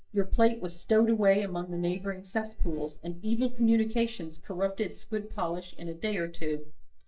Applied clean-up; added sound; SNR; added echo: neural mask model DeepFilterNet 3.